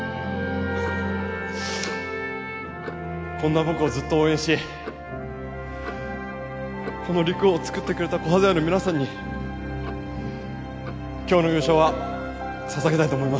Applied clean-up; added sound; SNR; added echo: none; Clock; 20 dB; none.